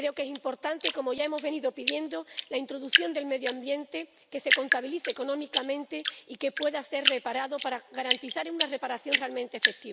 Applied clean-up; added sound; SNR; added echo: none; Drip; 1 dB; none.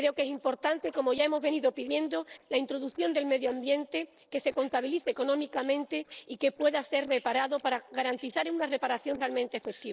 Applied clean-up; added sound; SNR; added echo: neural separator model SepFormer DNS4.